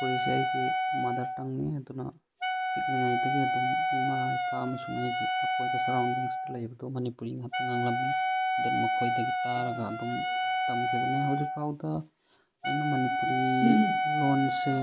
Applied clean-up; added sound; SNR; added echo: none; Wind instrument, woodwind instrument; -3 dB; none.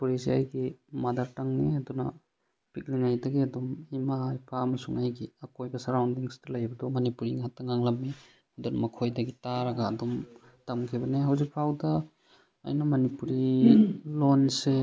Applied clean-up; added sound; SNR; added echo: none; none; none; none.